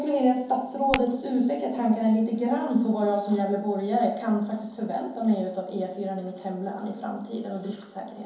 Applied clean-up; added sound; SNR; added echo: none; Tap / Glass; 11 dB; reverberation time 2.8 s.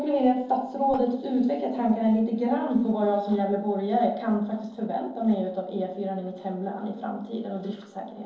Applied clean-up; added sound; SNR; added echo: neural separator model SepFormer DNS4.